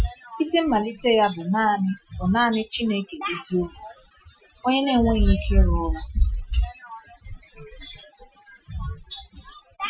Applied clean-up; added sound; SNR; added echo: classical method Wiener filter.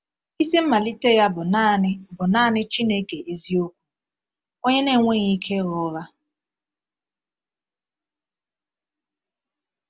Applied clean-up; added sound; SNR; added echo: none; none; none; none.